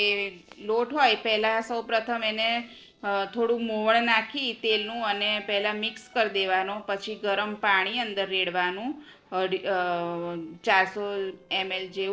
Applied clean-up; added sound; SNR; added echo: neural separator model SepFormer DNS4.